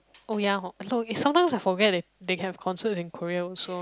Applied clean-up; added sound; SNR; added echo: none; none; none; none.